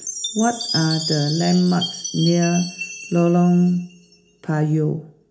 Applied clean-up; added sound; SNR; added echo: none; Chime; 10 dB; reverberation time 0.4 s.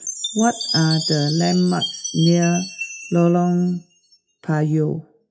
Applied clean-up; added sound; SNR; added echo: classical method WPE with log-MMSE.